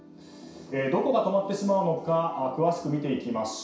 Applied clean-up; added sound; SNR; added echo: none; none; none; reverberation time 0.6 s.